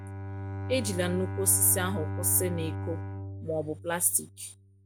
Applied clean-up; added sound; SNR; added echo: none; Bowed string instrument; 5 dB; none.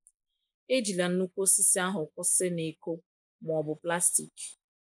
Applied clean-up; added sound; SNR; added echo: neural mask model Resemble Enhance denoiser.